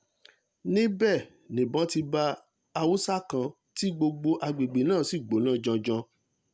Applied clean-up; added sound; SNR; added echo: none; none; none; none.